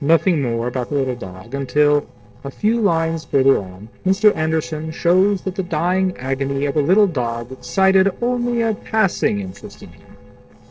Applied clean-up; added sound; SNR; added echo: neural separator model SepFormer DNS4.